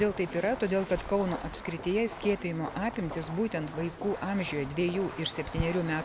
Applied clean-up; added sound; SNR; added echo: none; Fireworks; 14 dB; none.